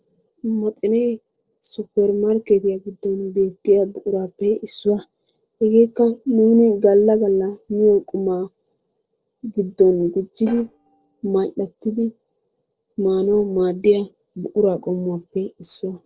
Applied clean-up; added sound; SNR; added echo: neural separator model SepFormer DNS4.